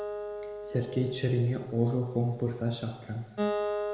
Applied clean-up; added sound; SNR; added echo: none; Acoustic guitar; 5 dB; reverberation time 1.0 s.